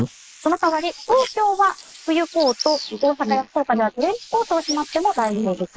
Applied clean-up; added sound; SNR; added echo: neural mask model Resemble Enhance denoiser.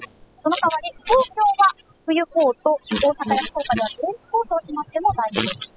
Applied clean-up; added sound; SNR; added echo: classical method spectral subtraction.